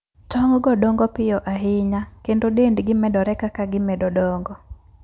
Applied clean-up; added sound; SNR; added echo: none; none; none; none.